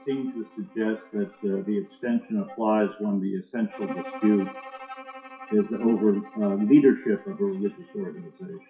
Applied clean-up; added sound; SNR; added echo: classical method WPE with log-MMSE.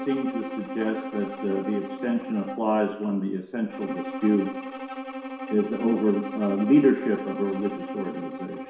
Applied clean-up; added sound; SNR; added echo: none; Bowed string instrument; 9 dB; reverberation time 0.7 s.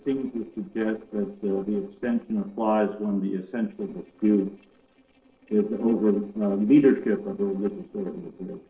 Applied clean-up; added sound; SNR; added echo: neural separator model SepFormer DNS4.